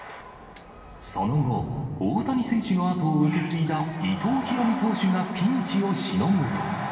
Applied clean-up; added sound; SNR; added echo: none; Bicycle bell; 19 dB; reverberation time 2.4 s.